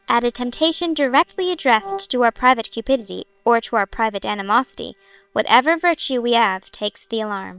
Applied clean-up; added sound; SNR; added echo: neural separator model SepFormer WHAM!.